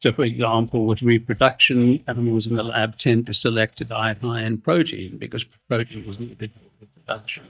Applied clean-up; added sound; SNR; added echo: neural mask model DeepFilterNet 3.